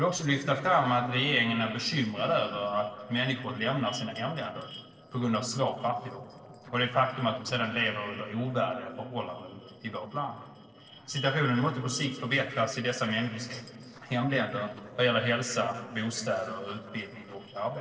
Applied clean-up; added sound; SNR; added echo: neural separator model SepFormer DNS4.